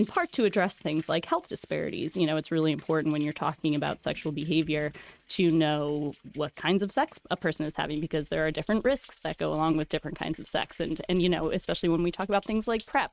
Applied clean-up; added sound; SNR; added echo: neural mask model RNNoise.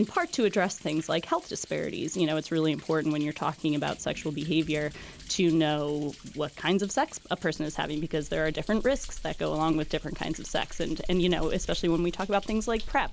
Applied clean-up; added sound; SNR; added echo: none; Thunder; 11 dB; none.